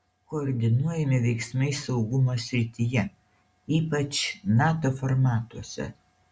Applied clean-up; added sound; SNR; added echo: none; none; none; none.